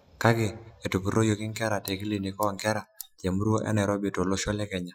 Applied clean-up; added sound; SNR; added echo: classical method Wiener filter.